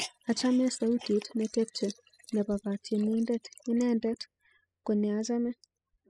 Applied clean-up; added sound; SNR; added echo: classical method spectral subtraction.